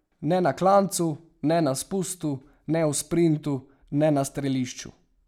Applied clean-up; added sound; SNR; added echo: none; none; none; none.